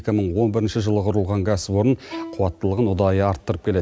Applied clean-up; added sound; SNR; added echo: none; Bowed string instrument; 17 dB; none.